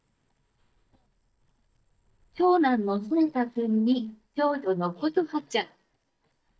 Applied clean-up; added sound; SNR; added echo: neural mask model DeepFilterNet 3.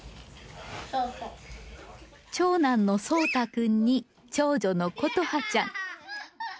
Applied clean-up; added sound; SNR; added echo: none; none; none; none.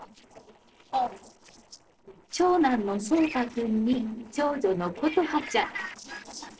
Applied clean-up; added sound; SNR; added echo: neural separator model SepFormer DNS4.